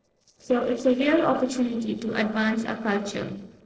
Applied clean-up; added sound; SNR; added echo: neural separator model SepFormer DNS4.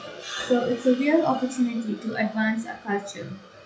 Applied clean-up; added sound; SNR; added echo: classical method WPE with log-MMSE.